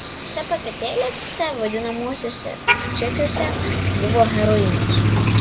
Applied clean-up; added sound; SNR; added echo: none; Motor vehicle (road); -2 dB; none.